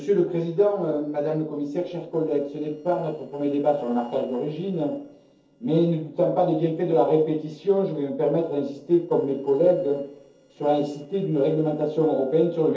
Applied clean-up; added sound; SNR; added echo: neural separator model SepFormer DNS4.